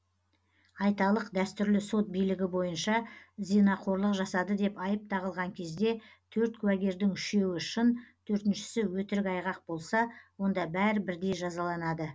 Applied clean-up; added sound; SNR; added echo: none; none; none; none.